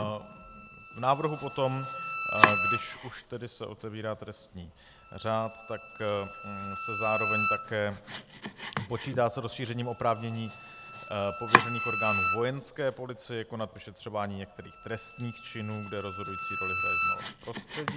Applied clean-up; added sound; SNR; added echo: none; Domestic sounds, home sounds + Bowed string instrument; -1 dB; none.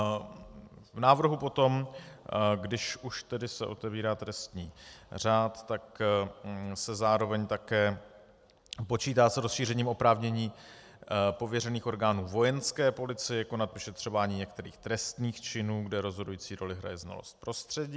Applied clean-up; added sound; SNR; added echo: none; none; none; none.